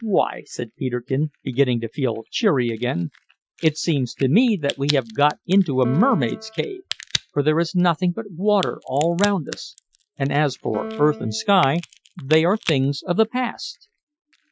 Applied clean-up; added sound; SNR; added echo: classical method Wiener filter.